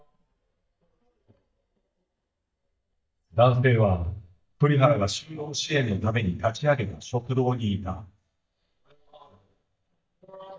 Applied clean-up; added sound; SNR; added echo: neural mask model DeepFilterNet 3.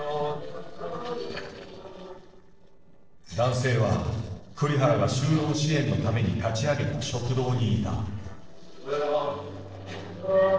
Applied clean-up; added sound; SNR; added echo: neural separator model SepFormer DNS4.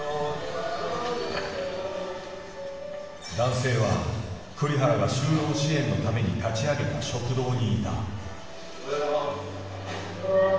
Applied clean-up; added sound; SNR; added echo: none; Breathing; 17 dB; reverberation time 1.7 s.